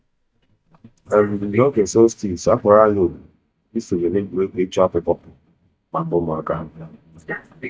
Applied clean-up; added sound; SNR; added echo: neural mask model DeepFilterNet 3.